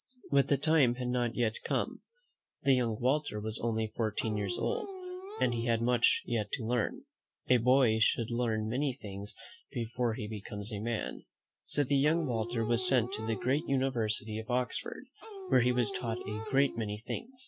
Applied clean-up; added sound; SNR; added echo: none; Dog; 9 dB; none.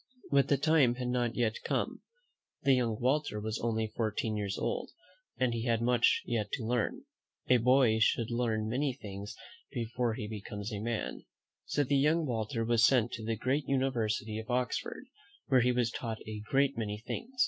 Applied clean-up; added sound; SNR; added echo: none; none; none; none.